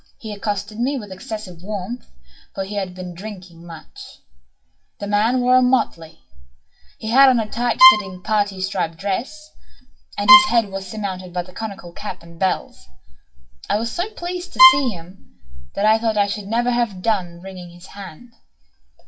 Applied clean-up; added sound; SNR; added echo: classical method WPE with log-MMSE.